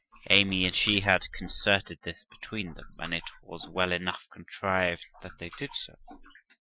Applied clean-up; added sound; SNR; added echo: classical method Wiener filter.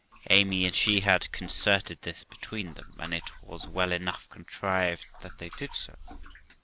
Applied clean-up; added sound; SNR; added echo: none; Liquid; 14 dB; none.